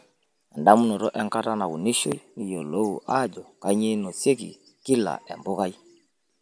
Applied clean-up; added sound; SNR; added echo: none; none; none; none.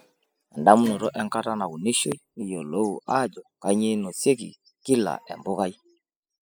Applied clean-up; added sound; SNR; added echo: classical method spectral subtraction.